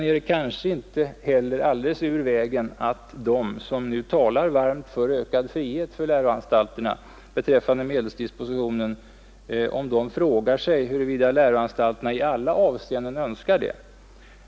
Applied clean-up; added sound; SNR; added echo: none; none; none; none.